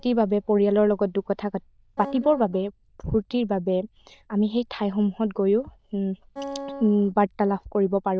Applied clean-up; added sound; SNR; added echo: neural diffusion model UNIVERSE++.